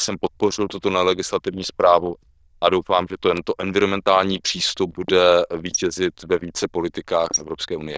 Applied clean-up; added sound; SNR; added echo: neural diffusion model UNIVERSE++.